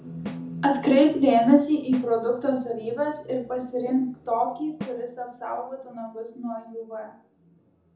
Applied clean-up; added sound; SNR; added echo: none; Snare drum; 18 dB; reverberation time 0.5 s.